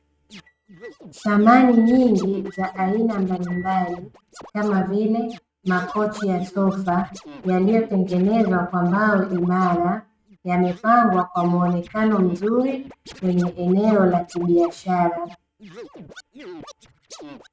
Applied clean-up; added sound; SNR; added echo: neural mask model RNNoise.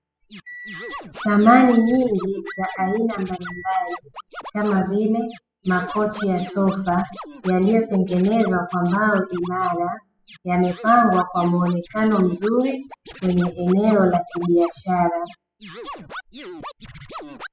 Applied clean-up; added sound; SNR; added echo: classical method spectral subtraction.